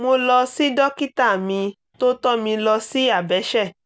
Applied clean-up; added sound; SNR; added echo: none; none; none; none.